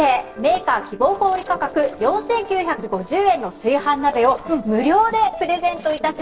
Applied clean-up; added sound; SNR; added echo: neural separator model SepFormer DNS4.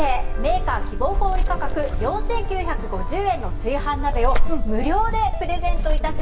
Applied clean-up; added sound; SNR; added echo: none; Purr; -4 dB; reverberation time 2.0 s.